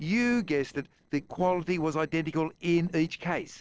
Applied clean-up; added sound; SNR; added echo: neural separator model SepFormer DNS4.